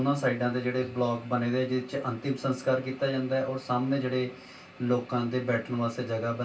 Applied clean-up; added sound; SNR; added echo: none; none; none; reverberation time 0.2 s.